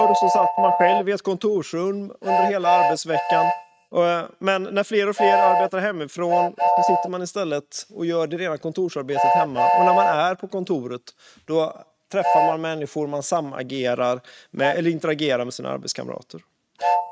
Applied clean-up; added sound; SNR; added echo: neural mask model RNNoise.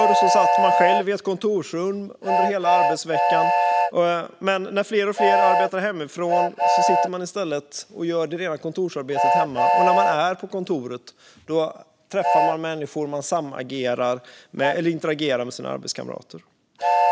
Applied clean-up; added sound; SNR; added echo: none; Train; -2 dB; none.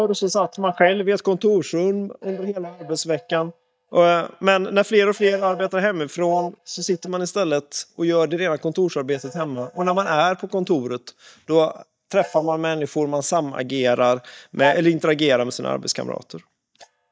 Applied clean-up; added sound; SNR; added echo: neural mask model DeepFilterNet 3.